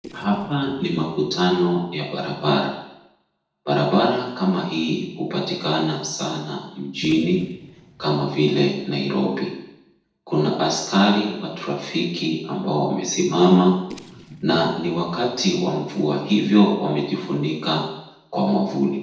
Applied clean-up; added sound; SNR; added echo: neural separator model SepFormer DNS4.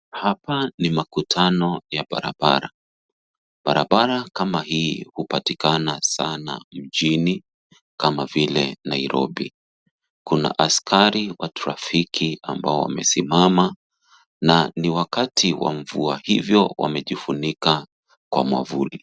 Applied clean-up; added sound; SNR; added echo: none; none; none; none.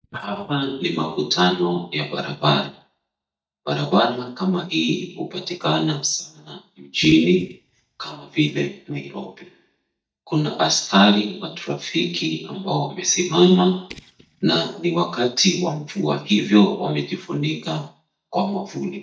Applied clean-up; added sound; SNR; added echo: neural mask model DeepFilterNet 3.